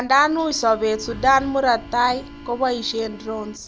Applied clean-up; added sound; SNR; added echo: none; Wind + Organ; 17 dB; none.